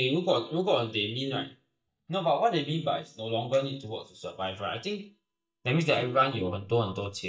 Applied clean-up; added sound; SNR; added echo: neural mask model DeepFilterNet 3.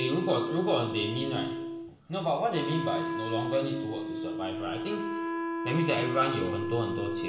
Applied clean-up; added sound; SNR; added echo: none; Wind instrument, woodwind instrument; 2 dB; reverberation time 0.8 s.